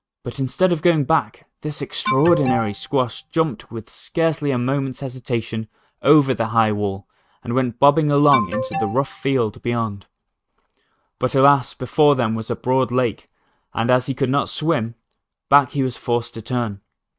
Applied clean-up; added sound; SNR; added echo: neural mask model RNNoise.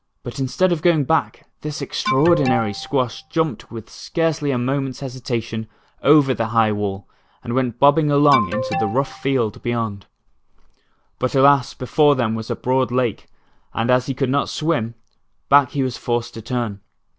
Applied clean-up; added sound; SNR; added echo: none; Alarm; 6 dB; none.